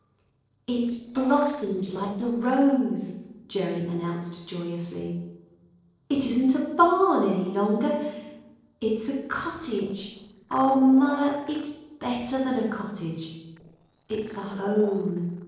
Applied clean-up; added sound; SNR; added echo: neural separator model SepFormer DNS4.